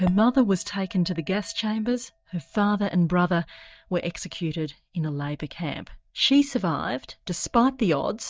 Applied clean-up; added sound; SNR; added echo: neural mask model DeepFilterNet 3.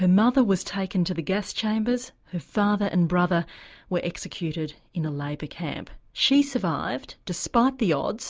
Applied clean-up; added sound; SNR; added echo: none; none; none; none.